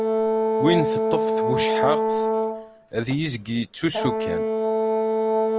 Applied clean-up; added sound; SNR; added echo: none; Brass instrument; -4 dB; none.